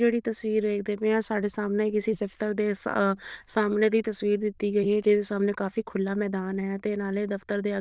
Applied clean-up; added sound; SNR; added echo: neural diffusion model UNIVERSE++.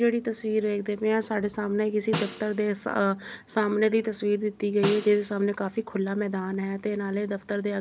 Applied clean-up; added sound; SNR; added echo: none; Snare drum; 12 dB; none.